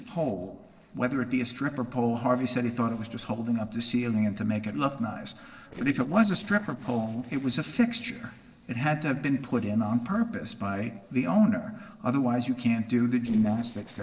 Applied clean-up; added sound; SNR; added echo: neural separator model SepFormer DNS4.